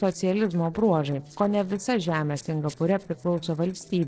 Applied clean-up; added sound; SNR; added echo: neural separator model SepFormer DNS4.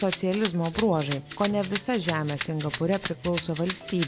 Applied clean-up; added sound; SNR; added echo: none; Rattle (instrument); 3 dB; none.